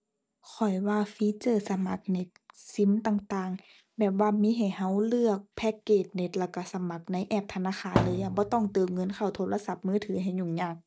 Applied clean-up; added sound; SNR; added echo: none; Thump, thud; 3 dB; none.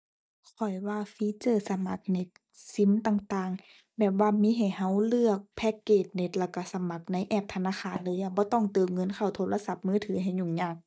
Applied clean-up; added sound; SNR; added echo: neural mask model DeepFilterNet 3.